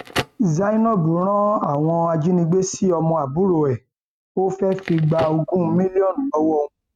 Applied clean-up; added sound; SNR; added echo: neural mask model RNNoise.